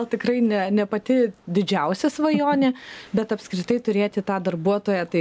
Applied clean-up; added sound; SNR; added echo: none; none; none; none.